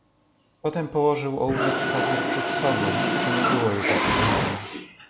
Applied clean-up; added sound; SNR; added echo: none; Mechanisms; -3 dB; none.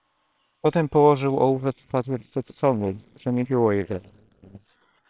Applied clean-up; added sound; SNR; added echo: neural separator model SepFormer WHAM!.